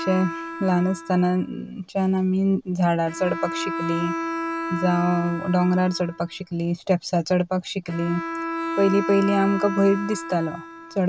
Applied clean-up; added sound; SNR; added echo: none; Bowed string instrument; 8 dB; none.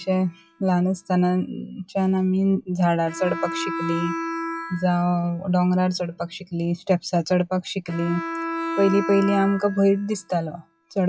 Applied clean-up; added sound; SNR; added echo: classical method log-MMSE.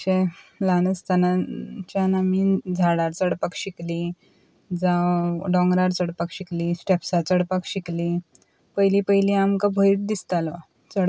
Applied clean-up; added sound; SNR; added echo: none; none; none; none.